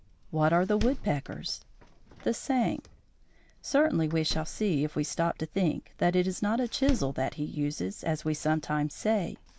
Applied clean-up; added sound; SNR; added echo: none; Door; 12 dB; none.